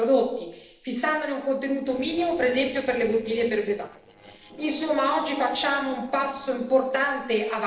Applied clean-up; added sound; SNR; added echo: neural separator model SepFormer DNS4.